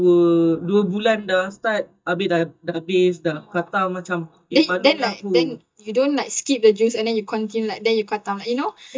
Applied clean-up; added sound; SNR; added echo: neural mask model DeepFilterNet 3.